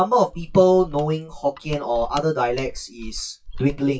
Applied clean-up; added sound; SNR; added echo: classical method WPE with log-MMSE.